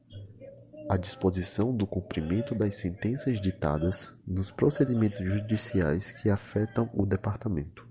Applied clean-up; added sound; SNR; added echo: none; none; none; none.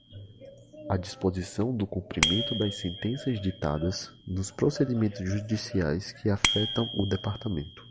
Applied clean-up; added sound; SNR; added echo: none; Bicycle bell; 7 dB; none.